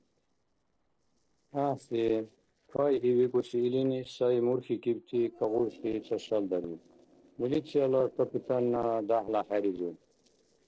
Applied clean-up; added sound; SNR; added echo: neural separator model SepFormer DNS4.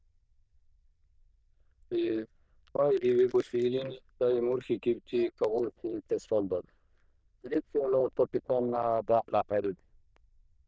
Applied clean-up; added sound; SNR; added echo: neural diffusion model UNIVERSE++.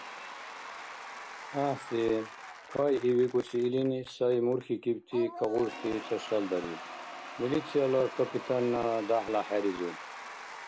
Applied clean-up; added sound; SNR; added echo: none; Applause / Crowd / Cheering; 13 dB; none.